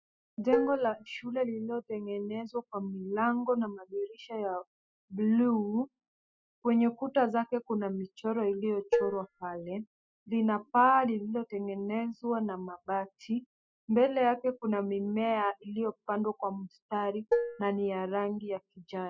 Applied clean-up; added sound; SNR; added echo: classical method spectral subtraction.